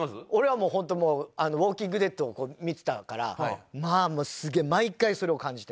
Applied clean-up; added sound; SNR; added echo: none; none; none; none.